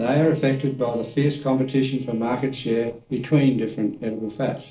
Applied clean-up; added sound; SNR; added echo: neural separator model SepFormer DNS4.